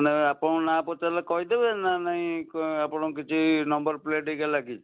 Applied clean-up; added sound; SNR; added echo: none; none; none; none.